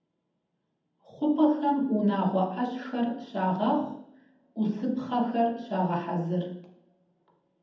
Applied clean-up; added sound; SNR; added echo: none; none; none; reverberation time 0.8 s.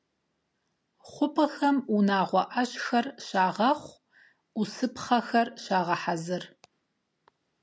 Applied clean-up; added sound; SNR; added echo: none; none; none; none.